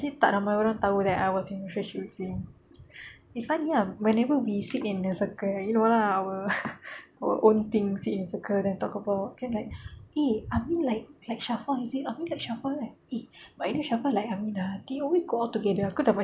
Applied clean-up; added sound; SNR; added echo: none; none; none; none.